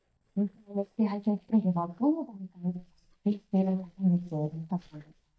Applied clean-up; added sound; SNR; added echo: neural mask model DeepFilterNet 3.